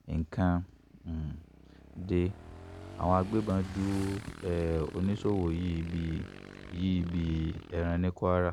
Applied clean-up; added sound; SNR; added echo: none; Motorcycle / Engine; 15 dB; none.